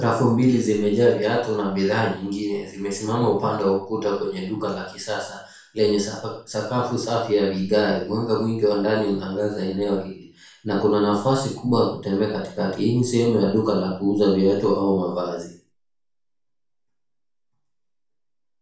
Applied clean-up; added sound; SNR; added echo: none; none; none; reverberation time 0.4 s.